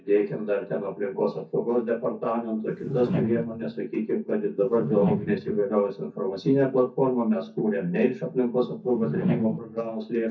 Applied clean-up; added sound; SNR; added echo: neural mask model DeepFilterNet 3.